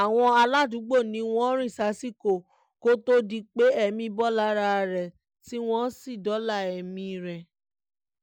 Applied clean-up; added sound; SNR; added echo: none; none; none; none.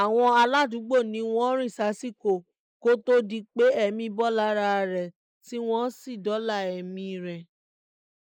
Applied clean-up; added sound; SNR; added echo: neural mask model Resemble Enhance denoiser.